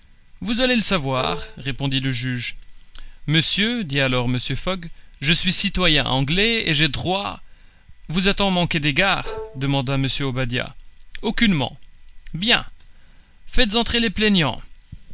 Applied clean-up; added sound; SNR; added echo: none; Bowed string instrument; 17 dB; none.